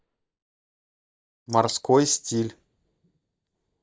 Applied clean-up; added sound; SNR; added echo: neural mask model DeepFilterNet 3.